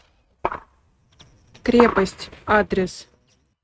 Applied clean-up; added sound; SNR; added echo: neural mask model RNNoise.